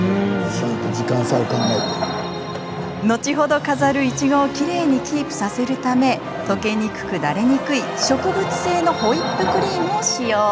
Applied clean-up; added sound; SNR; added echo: none; Wood; 9 dB; none.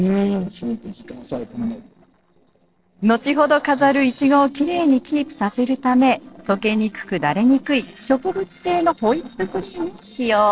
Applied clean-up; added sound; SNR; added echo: neural separator model SepFormer DNS4.